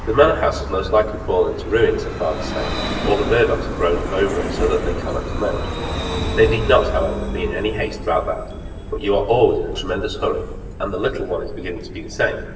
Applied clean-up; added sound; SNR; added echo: none; Vehicle; 5 dB; reverberation time 1.0 s.